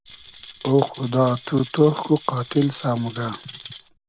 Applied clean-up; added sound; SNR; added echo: none; Rattle; 13 dB; none.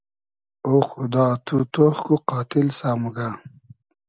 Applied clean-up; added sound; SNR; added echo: none; none; none; none.